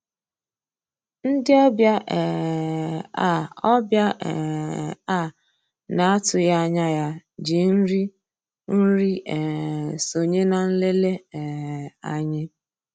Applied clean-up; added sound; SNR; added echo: none; none; none; none.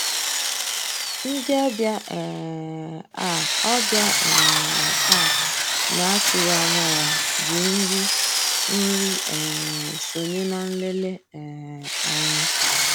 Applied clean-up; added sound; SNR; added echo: none; Drill; -5 dB; none.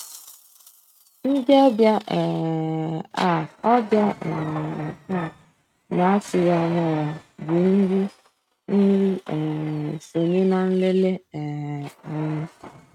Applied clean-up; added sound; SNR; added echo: neural mask model RNNoise.